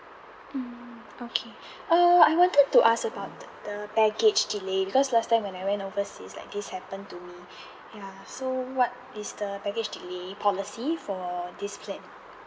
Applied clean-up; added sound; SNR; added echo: none; none; none; none.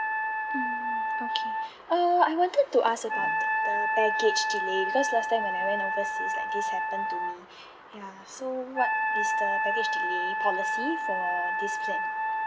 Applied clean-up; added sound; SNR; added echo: none; Wind instrument, woodwind instrument; -1 dB; none.